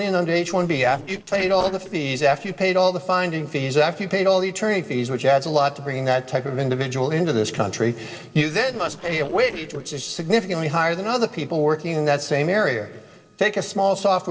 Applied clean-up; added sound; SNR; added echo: neural separator model SepFormer DNS4.